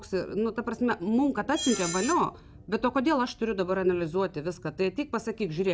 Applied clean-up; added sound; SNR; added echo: none; Screech; 15 dB; none.